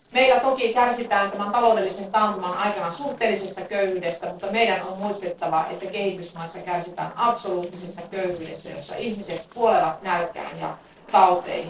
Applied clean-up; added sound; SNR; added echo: neural separator model SepFormer DNS4.